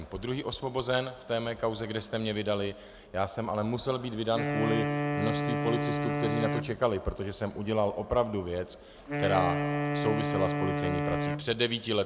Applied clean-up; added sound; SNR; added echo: none; Wind instrument, woodwind instrument; 0 dB; none.